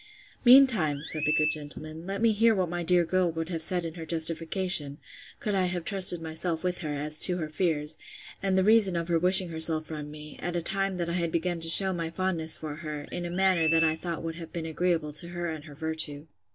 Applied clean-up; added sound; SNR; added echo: none; Chirp, tweet; 7 dB; none.